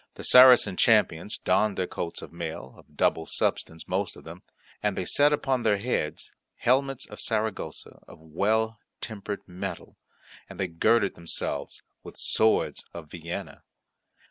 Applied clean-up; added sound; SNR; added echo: none; none; none; none.